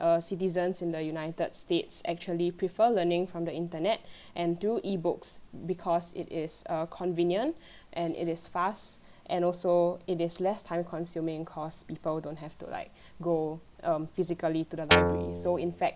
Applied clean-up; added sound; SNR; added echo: none; Guitar; -4 dB; none.